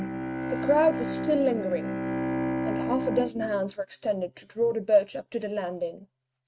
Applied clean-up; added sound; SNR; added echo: neural mask model RNNoise.